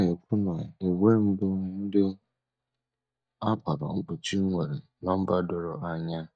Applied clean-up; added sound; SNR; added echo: neural mask model DeepFilterNet 3.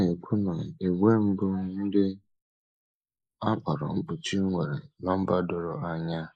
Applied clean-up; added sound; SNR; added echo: neural mask model Resemble Enhance denoiser.